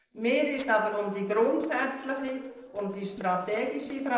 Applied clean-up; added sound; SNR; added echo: neural separator model SepFormer DNS4.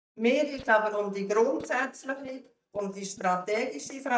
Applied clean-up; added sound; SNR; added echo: neural mask model DeepFilterNet 3.